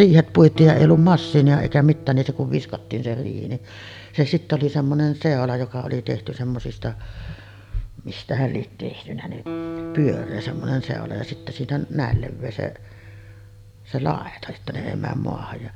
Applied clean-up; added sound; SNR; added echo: none; Guitar; 18 dB; none.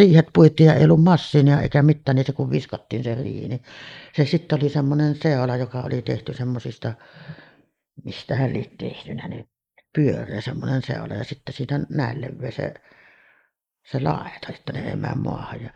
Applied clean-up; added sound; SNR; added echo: neural mask model Resemble Enhance denoiser.